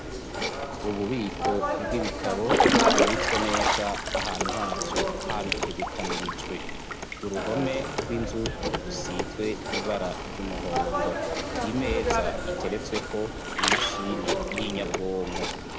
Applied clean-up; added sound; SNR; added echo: none; Drip / Trickle, dribble / Water / Splash, splatter + Telephone; -5 dB; none.